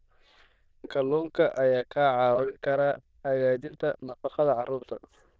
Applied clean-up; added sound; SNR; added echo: neural diffusion model UNIVERSE++.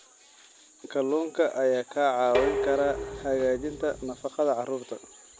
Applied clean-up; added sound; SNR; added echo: none; Dishes, pots, and pans; 6 dB; none.